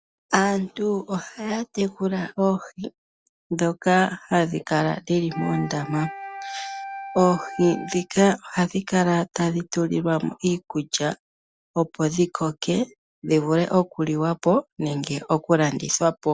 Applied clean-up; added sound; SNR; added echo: none; Wind instrument, woodwind instrument; 12 dB; none.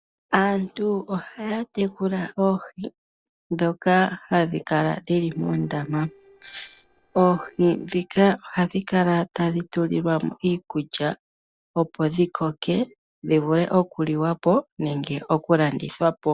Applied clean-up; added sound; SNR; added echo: neural separator model SepFormer DNS4.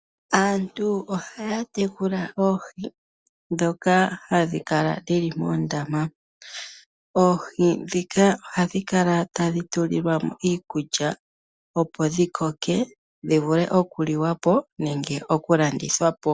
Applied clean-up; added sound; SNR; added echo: none; none; none; none.